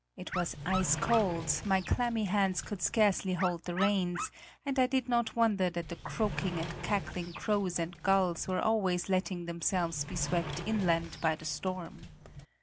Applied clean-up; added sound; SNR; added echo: none; Dog + Sliding door; 10 dB; none.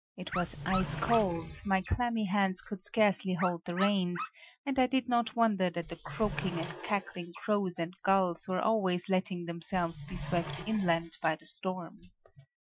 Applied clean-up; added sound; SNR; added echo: classical method Wiener filter.